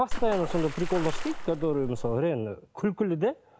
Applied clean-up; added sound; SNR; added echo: none; Water / Splash, splatter; 3 dB; none.